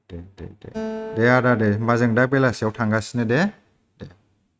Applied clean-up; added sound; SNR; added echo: neural mask model RNNoise.